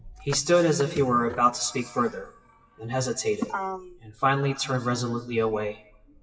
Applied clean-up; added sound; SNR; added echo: classical method WPE with log-MMSE.